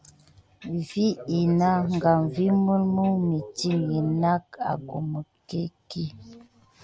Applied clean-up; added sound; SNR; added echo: none; none; none; none.